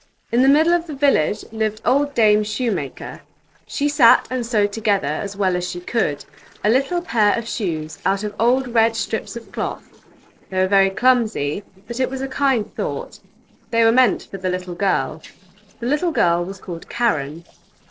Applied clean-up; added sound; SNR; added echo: neural separator model SepFormer DNS4.